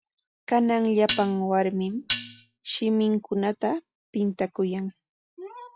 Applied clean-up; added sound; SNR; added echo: classical method log-MMSE.